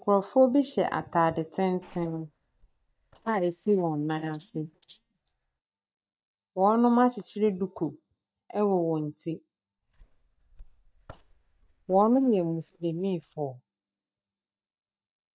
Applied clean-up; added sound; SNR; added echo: neural mask model DeepFilterNet 3.